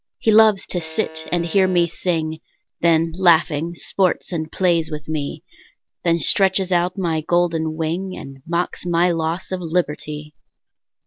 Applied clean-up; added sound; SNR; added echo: none; Alarm; 18 dB; none.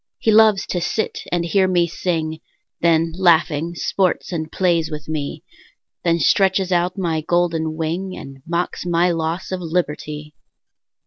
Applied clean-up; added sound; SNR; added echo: none; none; none; none.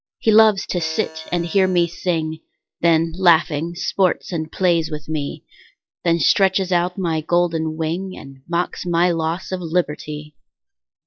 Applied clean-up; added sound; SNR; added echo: classical method log-MMSE.